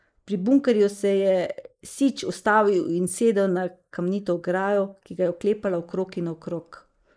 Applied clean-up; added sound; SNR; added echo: neural mask model Resemble Enhance denoiser.